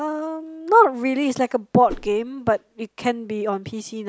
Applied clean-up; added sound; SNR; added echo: none; Whoosh, swoosh, swish; 11 dB; none.